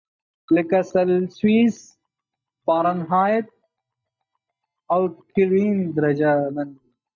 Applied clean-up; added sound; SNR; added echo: neural mask model DeepFilterNet 3.